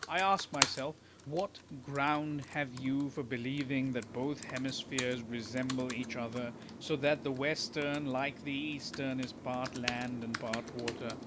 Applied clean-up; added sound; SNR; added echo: none; Computer keyboard; 8 dB; none.